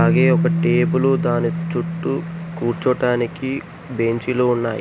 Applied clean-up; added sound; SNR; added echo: none; Bass guitar; 2 dB; none.